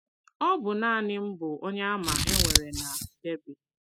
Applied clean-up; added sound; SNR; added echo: classical method spectral subtraction.